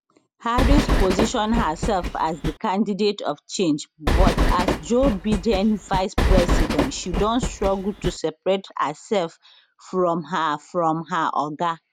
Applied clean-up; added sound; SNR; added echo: none; Train; -2 dB; none.